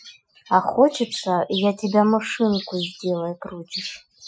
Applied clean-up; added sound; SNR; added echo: classical method Wiener filter.